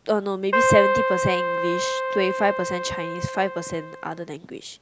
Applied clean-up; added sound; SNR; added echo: none; Keyboard (musical); -1 dB; none.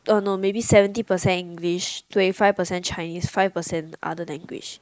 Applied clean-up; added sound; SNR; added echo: neural mask model Resemble Enhance denoiser.